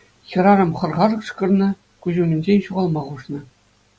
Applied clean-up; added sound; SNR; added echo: none; none; none; none.